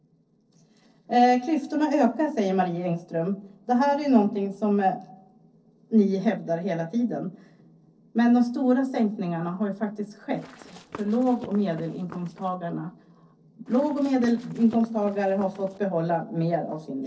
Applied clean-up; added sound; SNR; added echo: neural separator model SepFormer DNS4.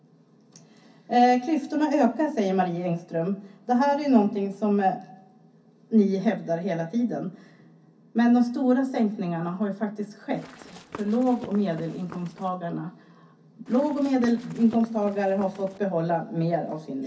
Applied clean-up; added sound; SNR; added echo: none; Run; 19 dB; reverberation time 0.3 s.